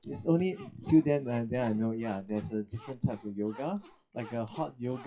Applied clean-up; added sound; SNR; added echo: classical method WPE with log-MMSE.